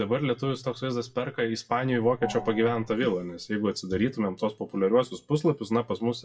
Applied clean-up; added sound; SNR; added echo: classical method WPE with log-MMSE.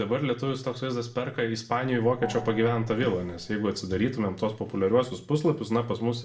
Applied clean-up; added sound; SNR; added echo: none; Gong; 14 dB; reverberation time 0.4 s.